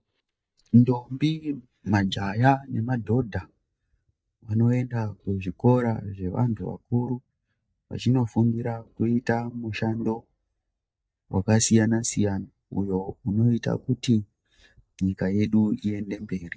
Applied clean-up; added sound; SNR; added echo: neural mask model DeepFilterNet 3.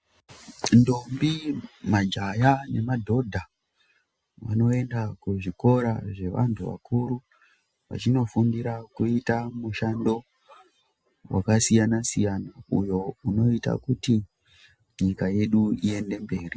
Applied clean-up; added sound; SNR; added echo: none; none; none; none.